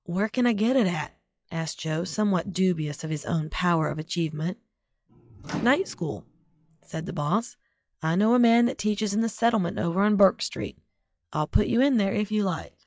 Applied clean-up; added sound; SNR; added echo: classical method log-MMSE.